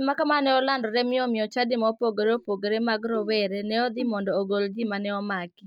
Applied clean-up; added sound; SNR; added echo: neural mask model DeepFilterNet 3.